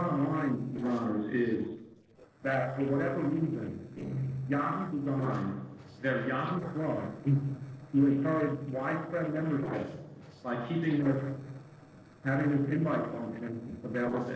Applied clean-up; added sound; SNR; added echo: neural separator model SepFormer DNS4.